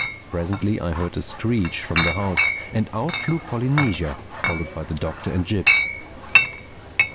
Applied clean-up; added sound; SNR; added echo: none; Chatter / Chink, clink; 0 dB; none.